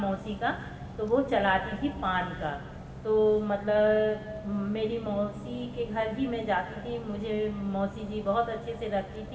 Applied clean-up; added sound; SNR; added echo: none; Bus; 12 dB; reverberation time 2.0 s.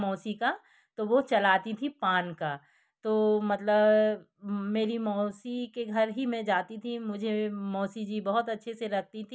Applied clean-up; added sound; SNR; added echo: none; none; none; none.